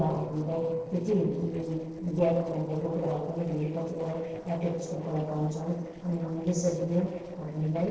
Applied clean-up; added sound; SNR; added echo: neural separator model SepFormer DNS4.